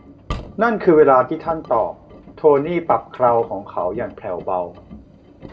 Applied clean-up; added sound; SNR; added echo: none; Engine; 18 dB; reverberation time 0.3 s.